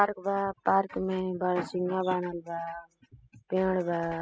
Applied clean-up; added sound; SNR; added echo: classical method spectral subtraction.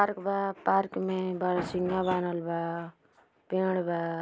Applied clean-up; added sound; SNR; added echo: none; none; none; none.